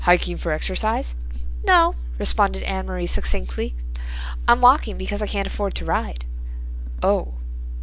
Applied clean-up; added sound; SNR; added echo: none; none; none; none.